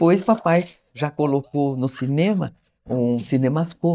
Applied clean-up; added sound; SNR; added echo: neural mask model DeepFilterNet 3.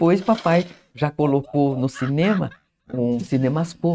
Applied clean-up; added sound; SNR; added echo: neural mask model RNNoise.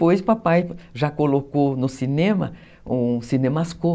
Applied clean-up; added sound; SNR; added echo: none; none; none; none.